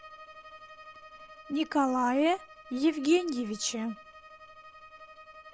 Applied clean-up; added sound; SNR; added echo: none; Bowed string instrument; 19 dB; none.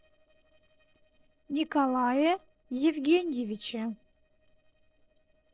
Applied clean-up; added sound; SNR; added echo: neural separator model SepFormer DNS4.